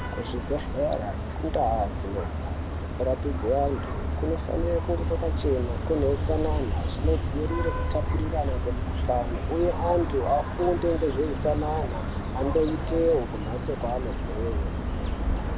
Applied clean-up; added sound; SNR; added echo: none; Vehicle horn, car horn, honking; 0 dB; none.